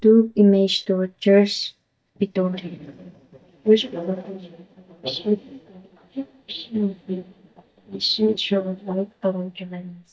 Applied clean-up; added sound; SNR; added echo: neural mask model DeepFilterNet 3.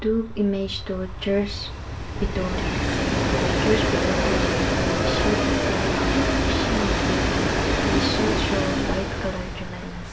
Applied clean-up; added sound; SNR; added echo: none; Train; -5 dB; reverberation time 0.2 s.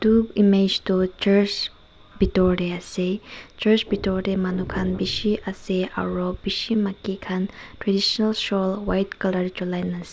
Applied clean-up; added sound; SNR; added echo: none; none; none; none.